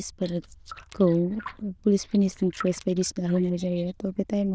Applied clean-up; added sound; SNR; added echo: neural diffusion model UNIVERSE++.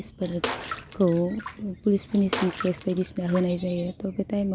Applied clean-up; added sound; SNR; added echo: none; Bathtub (filling or washing) / Water / Splash, splatter; 9 dB; none.